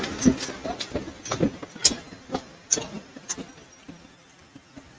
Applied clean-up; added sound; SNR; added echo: neural mask model RNNoise.